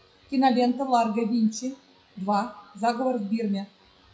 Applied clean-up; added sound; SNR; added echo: classical method WPE with log-MMSE.